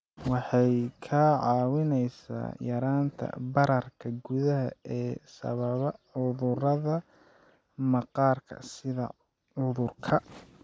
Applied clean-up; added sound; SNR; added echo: none; none; none; none.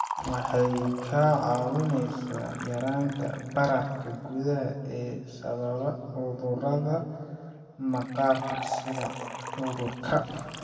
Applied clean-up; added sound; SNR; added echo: none; Liquid; 11 dB; reverberation time 1.8 s.